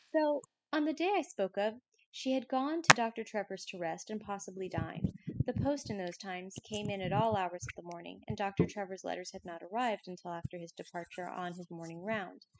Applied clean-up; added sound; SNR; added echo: classical method spectral subtraction.